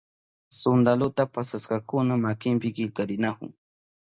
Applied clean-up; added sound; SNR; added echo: none; none; none; none.